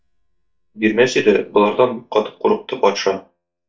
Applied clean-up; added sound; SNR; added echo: neural mask model DeepFilterNet 3.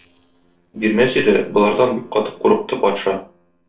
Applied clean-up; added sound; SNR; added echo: neural separator model SepFormer DNS4.